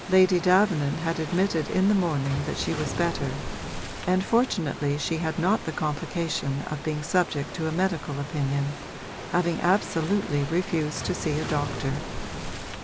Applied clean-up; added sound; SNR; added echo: none; Waves, surf; 9 dB; none.